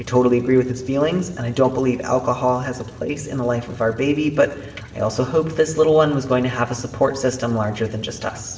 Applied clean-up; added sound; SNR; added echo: none; Truck; 18 dB; reverberation time 1.0 s.